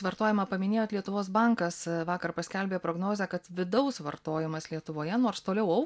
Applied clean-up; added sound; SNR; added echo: none; none; none; none.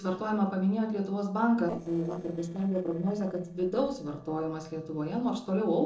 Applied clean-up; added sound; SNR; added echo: neural separator model SepFormer DNS4.